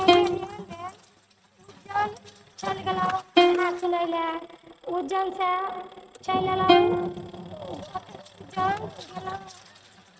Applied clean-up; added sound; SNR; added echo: neural mask model RNNoise.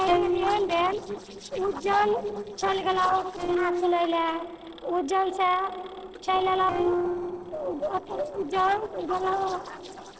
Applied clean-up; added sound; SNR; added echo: neural separator model SepFormer DNS4.